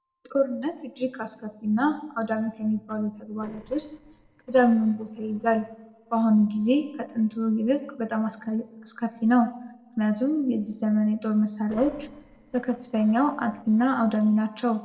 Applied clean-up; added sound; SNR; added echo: neural separator model SepFormer DNS4.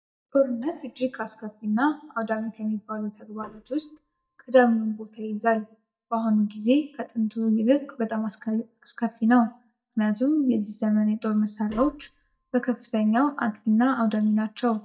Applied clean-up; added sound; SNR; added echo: neural mask model DeepFilterNet 3.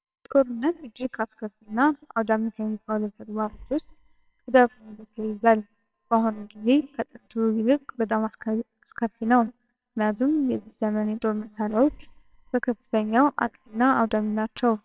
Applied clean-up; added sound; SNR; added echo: neural separator model SepFormer WHAMR!.